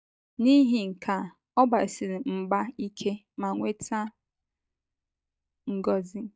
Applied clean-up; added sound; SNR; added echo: neural mask model DeepFilterNet 3.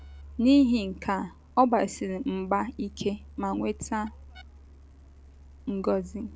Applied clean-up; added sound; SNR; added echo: none; Truck; 19 dB; none.